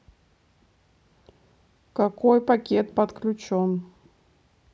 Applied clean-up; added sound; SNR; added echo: none; none; none; none.